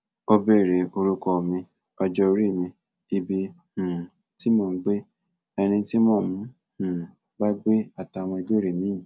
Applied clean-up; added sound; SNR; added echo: none; none; none; none.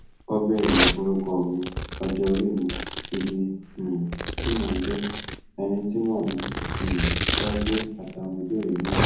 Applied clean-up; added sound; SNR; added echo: none; Domestic sounds, home sounds; 0 dB; reverberation time 0.7 s.